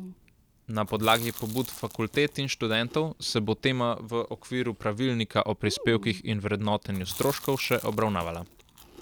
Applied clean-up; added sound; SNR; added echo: none; Chewing, mastication; 16 dB; none.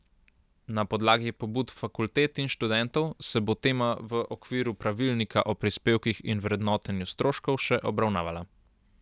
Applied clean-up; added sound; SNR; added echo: none; none; none; none.